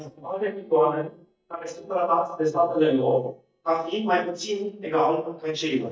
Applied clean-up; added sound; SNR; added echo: neural mask model DeepFilterNet 3.